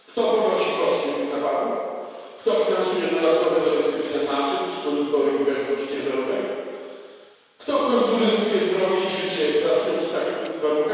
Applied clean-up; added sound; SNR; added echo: none; Camera; 18 dB; reverberation time 1.9 s.